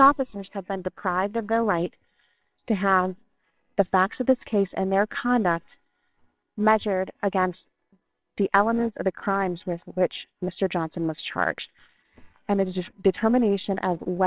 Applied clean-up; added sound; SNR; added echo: neural separator model SepFormer WHAMR!.